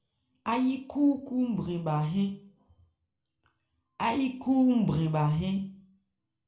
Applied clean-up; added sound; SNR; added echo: none; none; none; reverberation time 0.4 s.